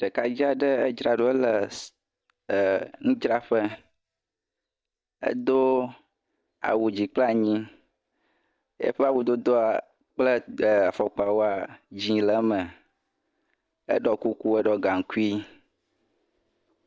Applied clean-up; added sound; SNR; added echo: neural mask model DeepFilterNet 3.